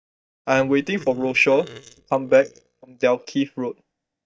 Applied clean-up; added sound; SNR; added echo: neural mask model DeepFilterNet 3.